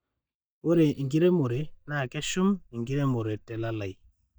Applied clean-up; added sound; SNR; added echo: neural mask model DeepFilterNet 3.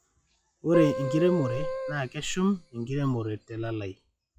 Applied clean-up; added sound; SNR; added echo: classical method log-MMSE.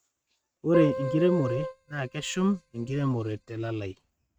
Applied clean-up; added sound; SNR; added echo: neural mask model RNNoise.